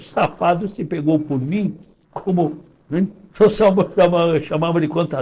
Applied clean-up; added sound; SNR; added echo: neural separator model SepFormer DNS4.